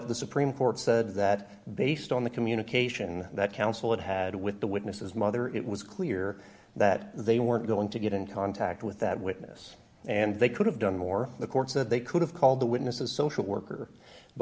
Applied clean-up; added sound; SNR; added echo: none; none; none; none.